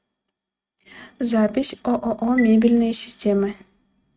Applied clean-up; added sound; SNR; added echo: neural mask model RNNoise.